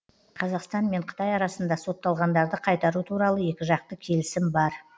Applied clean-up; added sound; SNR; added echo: none; none; none; none.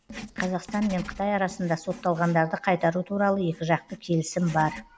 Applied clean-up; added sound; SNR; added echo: none; Writing; 18 dB; none.